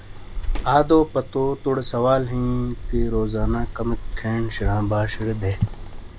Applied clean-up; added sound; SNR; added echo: none; Sliding door; 5 dB; none.